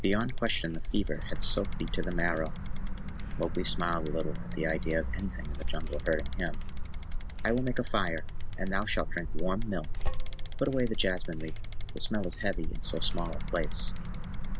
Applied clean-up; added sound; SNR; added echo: none; Bicycle; -3 dB; none.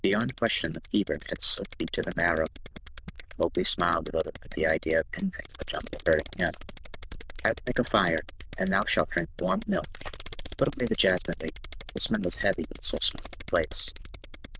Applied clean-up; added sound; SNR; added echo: neural diffusion model UNIVERSE++.